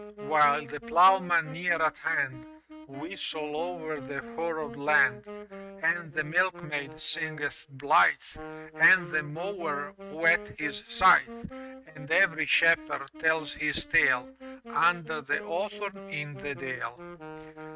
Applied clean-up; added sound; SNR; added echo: neural mask model RNNoise.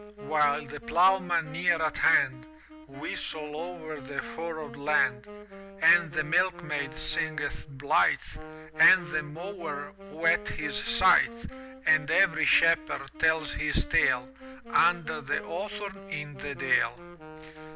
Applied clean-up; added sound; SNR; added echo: none; Wind instrument, woodwind instrument; 16 dB; none.